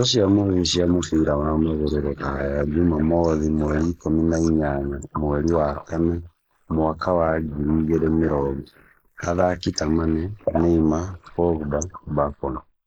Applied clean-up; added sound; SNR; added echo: neural mask model Resemble Enhance denoiser.